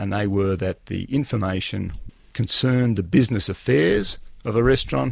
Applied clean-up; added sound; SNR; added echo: none; none; none; none.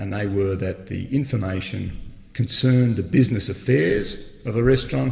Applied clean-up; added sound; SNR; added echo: none; none; none; reverberation time 2.4 s.